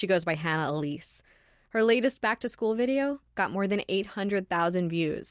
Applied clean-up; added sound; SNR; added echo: none; none; none; none.